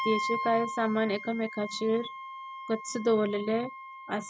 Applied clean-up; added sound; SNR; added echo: none; Wind instrument, woodwind instrument; 8 dB; none.